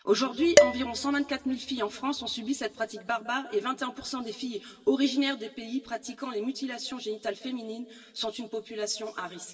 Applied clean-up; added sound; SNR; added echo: none; Dishes, pots, and pans; -3 dB; reverberation time 2.3 s.